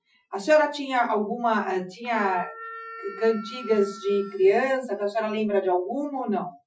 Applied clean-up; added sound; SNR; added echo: classical method Wiener filter.